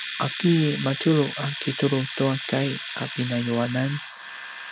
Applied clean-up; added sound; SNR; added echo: none; Domestic sounds, home sounds; 8 dB; none.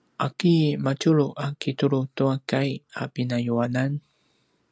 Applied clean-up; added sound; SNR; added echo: none; none; none; none.